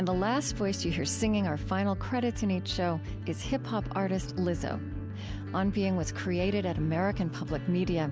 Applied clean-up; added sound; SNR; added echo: none; none; none; none.